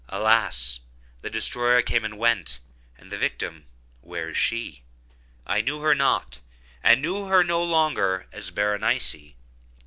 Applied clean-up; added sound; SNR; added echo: none; none; none; none.